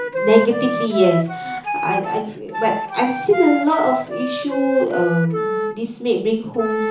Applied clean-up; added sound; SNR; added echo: none; Wind instrument, woodwind instrument; 5 dB; reverberation time 0.7 s.